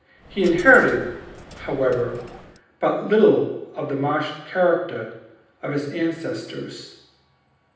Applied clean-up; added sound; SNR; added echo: none; Coin (dropping); 18 dB; reverberation time 0.9 s.